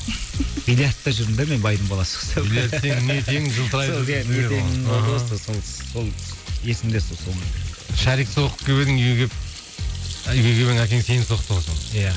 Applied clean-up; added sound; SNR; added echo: none; Sink (filling or washing) / Hands; 17 dB; none.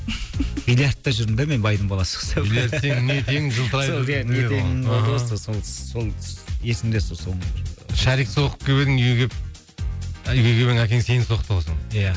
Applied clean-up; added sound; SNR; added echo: none; none; none; none.